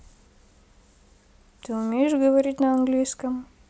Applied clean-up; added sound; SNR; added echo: none; none; none; none.